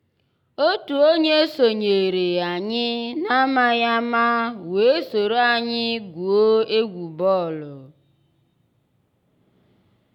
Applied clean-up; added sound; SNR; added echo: none; none; none; none.